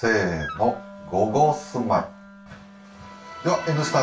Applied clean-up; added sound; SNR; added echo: none; Wind instrument, woodwind instrument; 17 dB; reverberation time 0.2 s.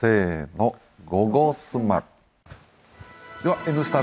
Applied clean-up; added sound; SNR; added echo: none; none; none; none.